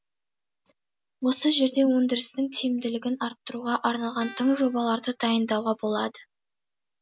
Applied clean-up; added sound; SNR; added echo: none; Guitar; 18 dB; none.